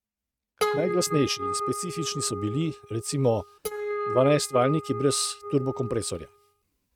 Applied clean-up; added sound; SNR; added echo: neural mask model RNNoise.